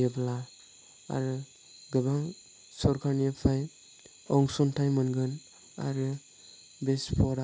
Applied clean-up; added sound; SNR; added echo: none; none; none; none.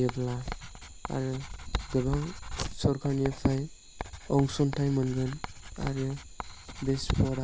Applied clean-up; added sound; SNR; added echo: none; Writing; 8 dB; none.